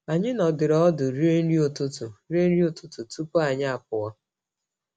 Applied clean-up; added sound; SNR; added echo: none; none; none; none.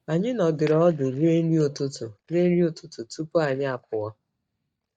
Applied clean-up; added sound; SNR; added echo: neural mask model DeepFilterNet 3.